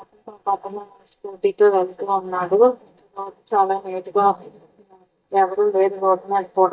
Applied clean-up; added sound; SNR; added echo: neural mask model DeepFilterNet 3.